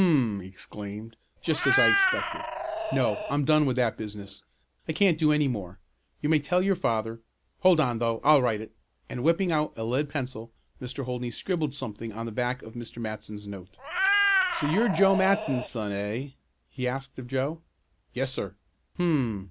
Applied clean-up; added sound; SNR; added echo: none; Meow; 0 dB; none.